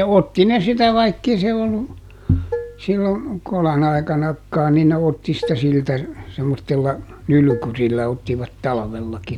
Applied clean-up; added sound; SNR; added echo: none; Dishes, pots, and pans; 11 dB; none.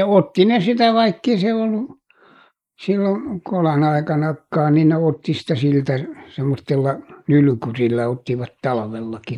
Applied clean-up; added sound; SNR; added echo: neural mask model Resemble Enhance denoiser.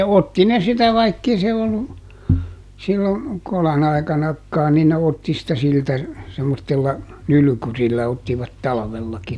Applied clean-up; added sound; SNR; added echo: none; none; none; none.